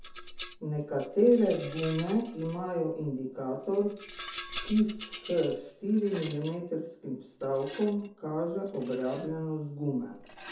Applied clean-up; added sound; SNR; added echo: none; Rattle; 13 dB; reverberation time 0.5 s.